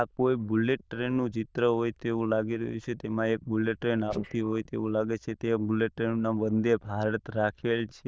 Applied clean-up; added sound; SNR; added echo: neural diffusion model UNIVERSE++.